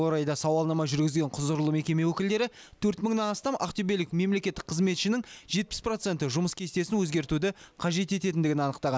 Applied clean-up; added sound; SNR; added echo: none; none; none; none.